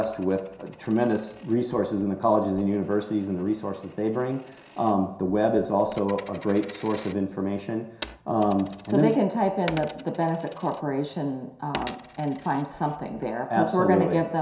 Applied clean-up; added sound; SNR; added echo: none; Coin (dropping); 20 dB; reverberation time 0.7 s.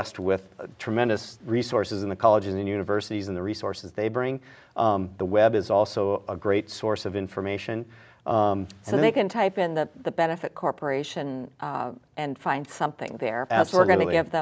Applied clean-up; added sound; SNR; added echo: none; none; none; none.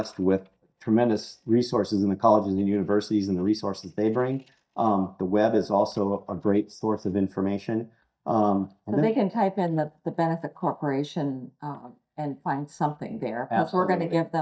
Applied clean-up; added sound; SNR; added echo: neural mask model DeepFilterNet 3.